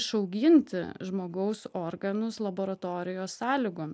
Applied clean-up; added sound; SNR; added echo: none; none; none; none.